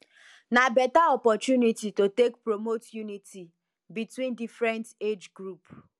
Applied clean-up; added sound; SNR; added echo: none; none; none; none.